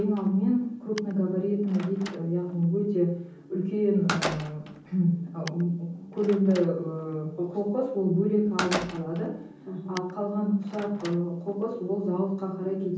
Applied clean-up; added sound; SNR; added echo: none; Slam; 13 dB; reverberation time 0.7 s.